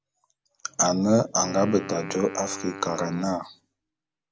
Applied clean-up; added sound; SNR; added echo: none; Wind instrument, woodwind instrument; 14 dB; none.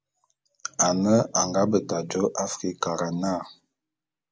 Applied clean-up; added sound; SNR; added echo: none; none; none; none.